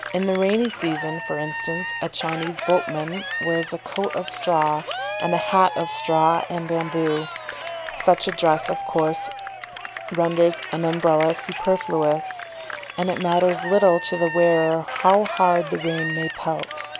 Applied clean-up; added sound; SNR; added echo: none; Cheering; 9 dB; none.